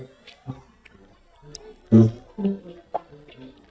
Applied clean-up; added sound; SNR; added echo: neural mask model DeepFilterNet 3.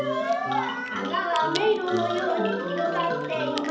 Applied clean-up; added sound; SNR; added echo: none; Crack; 19 dB; reverberation time 2.2 s.